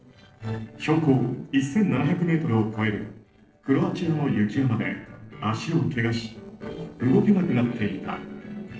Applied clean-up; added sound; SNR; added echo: neural separator model SepFormer DNS4.